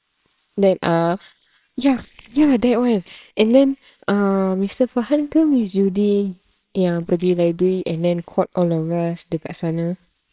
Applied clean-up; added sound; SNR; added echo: neural separator model SepFormer WHAMR!.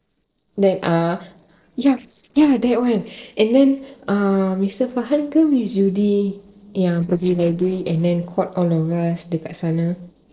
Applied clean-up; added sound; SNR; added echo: neural separator model SepFormer DNS4.